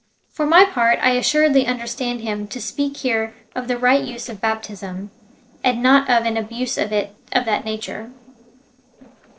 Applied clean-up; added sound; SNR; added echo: neural separator model SepFormer DNS4.